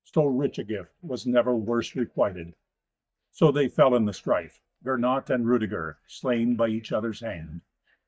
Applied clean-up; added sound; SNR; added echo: neural mask model DeepFilterNet 3.